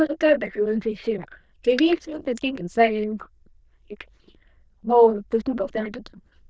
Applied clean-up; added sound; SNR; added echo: neural diffusion model UNIVERSE++.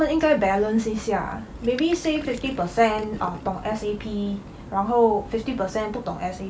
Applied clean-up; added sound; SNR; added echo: none; Gurgling; 19 dB; none.